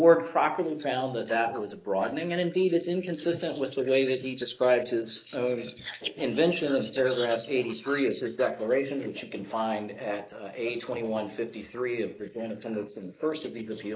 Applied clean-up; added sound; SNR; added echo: neural mask model Resemble Enhance denoiser.